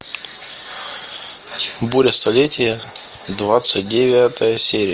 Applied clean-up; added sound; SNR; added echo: none; none; none; none.